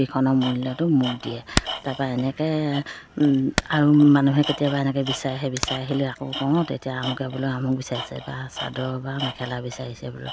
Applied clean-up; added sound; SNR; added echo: none; Hammer + Tools; 11 dB; none.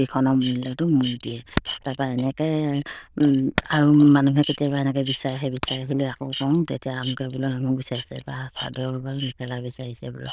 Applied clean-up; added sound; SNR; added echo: neural diffusion model UNIVERSE++.